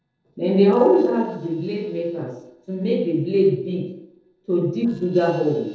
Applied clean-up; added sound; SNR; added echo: neural separator model SepFormer DNS4.